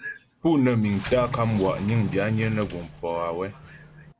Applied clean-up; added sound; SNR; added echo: none; Sliding door; 13 dB; none.